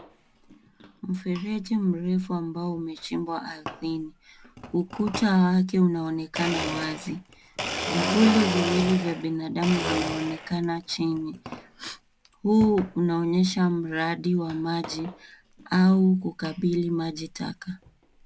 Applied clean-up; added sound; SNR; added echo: none; Domestic sounds, home sounds; 10 dB; none.